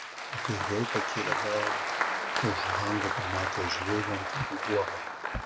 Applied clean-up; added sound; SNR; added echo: none; Applause; -2 dB; none.